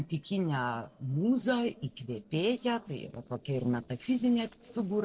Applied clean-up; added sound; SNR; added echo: neural separator model SepFormer DNS4.